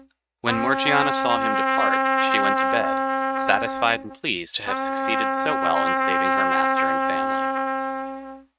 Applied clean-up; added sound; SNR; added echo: neural mask model RNNoise.